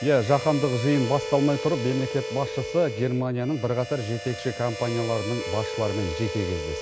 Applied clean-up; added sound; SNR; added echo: none; Harmonica; 8 dB; none.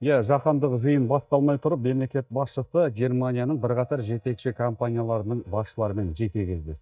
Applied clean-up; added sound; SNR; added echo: neural mask model DeepFilterNet 3.